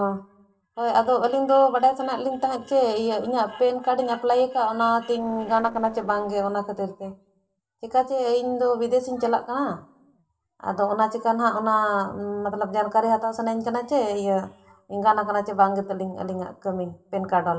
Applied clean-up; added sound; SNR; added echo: neural separator model SepFormer DNS4.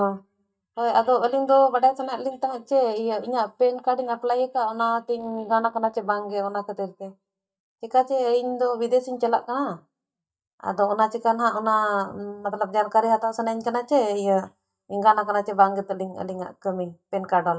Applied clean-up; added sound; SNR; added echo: neural mask model DeepFilterNet 3.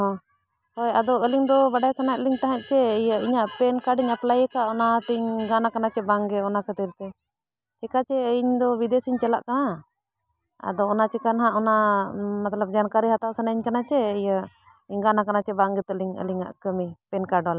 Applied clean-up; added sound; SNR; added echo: none; none; none; none.